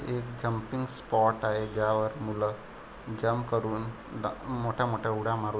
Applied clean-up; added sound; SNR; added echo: none; none; none; none.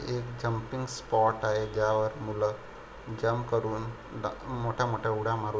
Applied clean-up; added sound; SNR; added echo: none; none; none; reverberation time 1.0 s.